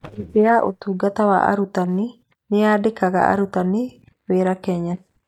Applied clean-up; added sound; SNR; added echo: neural mask model DeepFilterNet 3.